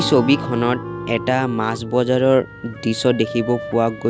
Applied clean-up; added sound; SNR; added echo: none; Acoustic guitar / Strum + Wind instrument, woodwind instrument; 11 dB; none.